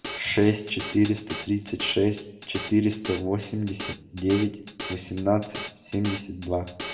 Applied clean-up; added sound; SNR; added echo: none; Drum kit; 12 dB; reverberation time 0.7 s.